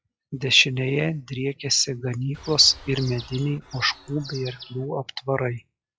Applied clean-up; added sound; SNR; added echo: classical method log-MMSE.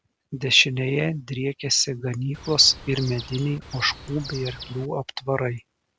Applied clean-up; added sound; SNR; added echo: none; Chirp, tweet; 14 dB; none.